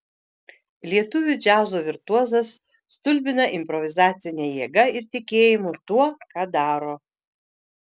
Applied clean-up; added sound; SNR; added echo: none; none; none; none.